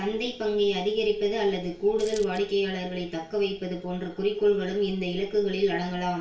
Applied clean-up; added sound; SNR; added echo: none; Coin (dropping); 17 dB; reverberation time 0.4 s.